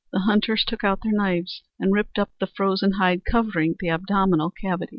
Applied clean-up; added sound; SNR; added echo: none; none; none; none.